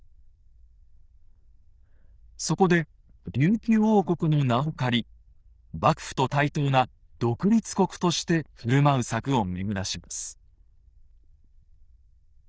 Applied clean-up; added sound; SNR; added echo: neural diffusion model UNIVERSE++.